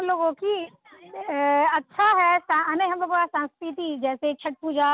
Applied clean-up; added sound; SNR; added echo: none; none; none; none.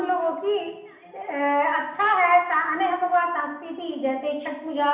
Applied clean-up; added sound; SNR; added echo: none; none; none; reverberation time 0.8 s.